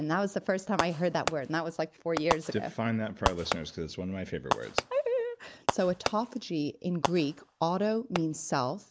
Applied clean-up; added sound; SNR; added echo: none; Fireworks; 6 dB; none.